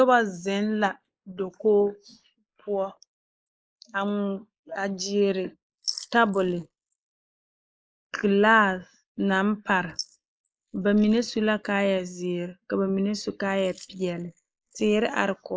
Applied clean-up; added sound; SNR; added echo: neural mask model Resemble Enhance denoiser.